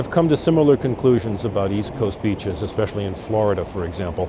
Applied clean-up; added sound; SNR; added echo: none; none; none; none.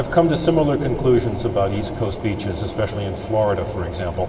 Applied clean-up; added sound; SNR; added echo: none; Thunder; 17 dB; reverberation time 2.4 s.